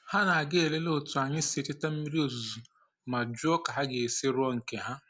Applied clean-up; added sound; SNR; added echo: none; none; none; none.